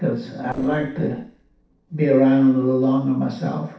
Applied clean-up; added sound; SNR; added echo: neural separator model SepFormer DNS4.